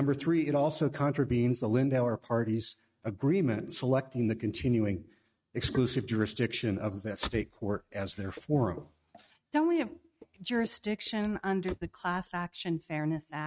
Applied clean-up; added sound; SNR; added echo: neural mask model RNNoise.